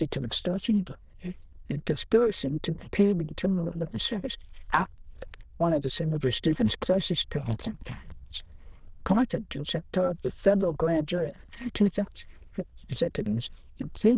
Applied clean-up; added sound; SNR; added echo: neural diffusion model UNIVERSE++.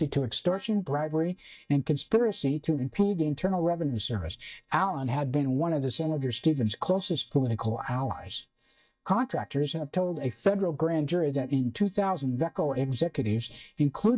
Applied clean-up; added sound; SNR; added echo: neural mask model DeepFilterNet 3.